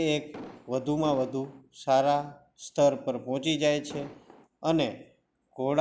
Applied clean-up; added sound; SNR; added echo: none; Explosion; 16 dB; none.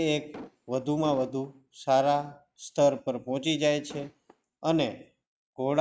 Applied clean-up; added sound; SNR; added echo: neural mask model RNNoise.